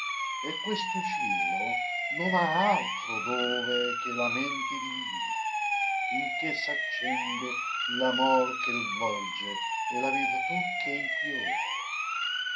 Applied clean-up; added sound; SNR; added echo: none; Siren; -3 dB; reverberation time 0.3 s.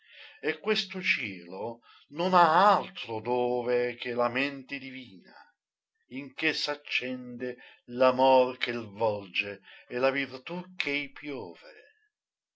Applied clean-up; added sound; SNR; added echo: none; none; none; none.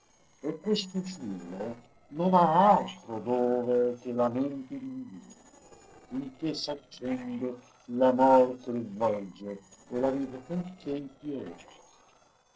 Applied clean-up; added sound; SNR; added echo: neural separator model SepFormer DNS4.